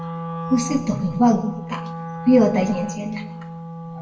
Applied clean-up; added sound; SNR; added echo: none; Wind instrument, woodwind instrument; 9 dB; reverberation time 0.6 s.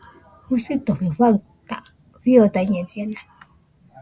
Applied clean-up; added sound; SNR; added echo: none; none; none; none.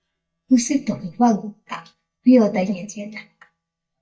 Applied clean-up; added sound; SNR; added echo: neural mask model DeepFilterNet 3.